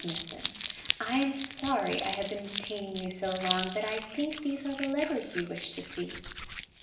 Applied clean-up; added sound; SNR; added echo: none; Crumpling, crinkling; 1 dB; reverberation time 1.0 s.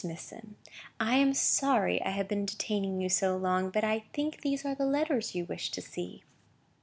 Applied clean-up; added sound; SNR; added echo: none; none; none; none.